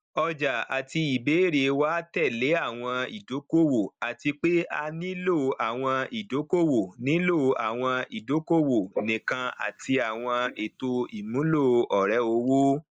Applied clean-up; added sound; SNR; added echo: neural mask model Resemble Enhance denoiser.